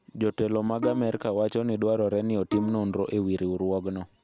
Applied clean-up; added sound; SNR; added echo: none; Bowed string instrument; 13 dB; none.